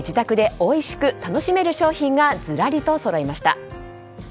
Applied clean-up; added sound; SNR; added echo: none; none; none; none.